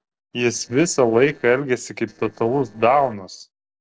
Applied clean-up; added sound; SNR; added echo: neural separator model SepFormer DNS4.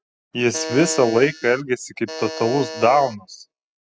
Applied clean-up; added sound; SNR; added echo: classical method spectral subtraction.